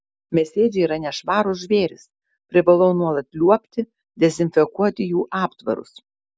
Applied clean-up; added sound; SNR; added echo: none; none; none; none.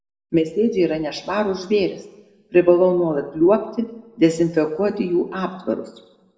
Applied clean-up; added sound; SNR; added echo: none; none; none; reverberation time 0.8 s.